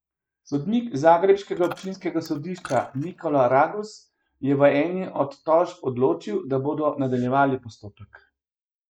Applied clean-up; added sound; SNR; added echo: neural mask model Resemble Enhance denoiser.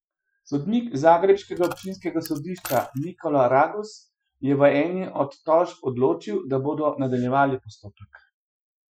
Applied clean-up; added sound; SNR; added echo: classical method Wiener filter.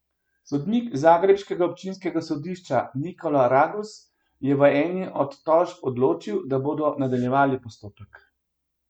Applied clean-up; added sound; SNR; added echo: none; none; none; none.